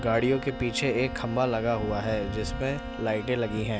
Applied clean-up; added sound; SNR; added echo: none; Bowed string instrument + Bowed string instrument; 11 dB; none.